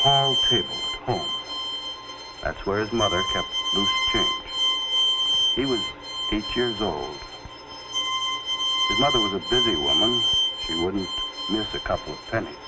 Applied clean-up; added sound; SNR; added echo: none; Bowed string instrument; -3 dB; none.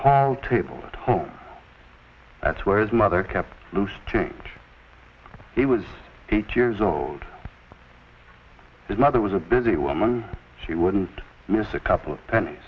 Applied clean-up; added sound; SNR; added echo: none; none; none; none.